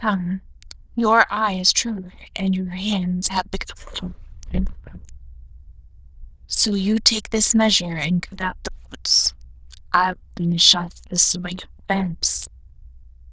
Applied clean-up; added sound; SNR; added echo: neural diffusion model UNIVERSE++.